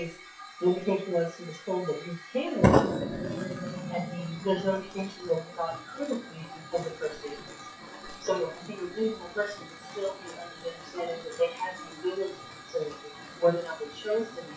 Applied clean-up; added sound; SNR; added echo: classical method WPE with log-MMSE.